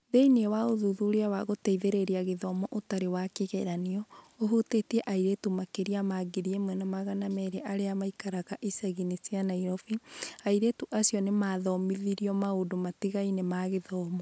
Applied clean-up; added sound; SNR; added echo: none; none; none; none.